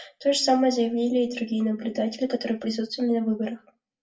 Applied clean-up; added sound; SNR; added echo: none; none; none; reverberation time 0.1 s.